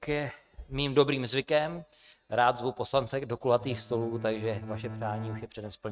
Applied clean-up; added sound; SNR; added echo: neural mask model RNNoise.